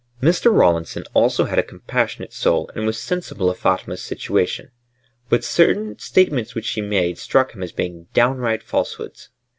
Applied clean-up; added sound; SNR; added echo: none; none; none; none.